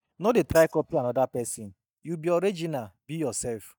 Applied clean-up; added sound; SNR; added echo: neural mask model DeepFilterNet 3.